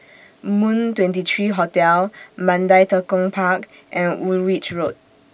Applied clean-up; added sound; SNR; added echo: none; none; none; none.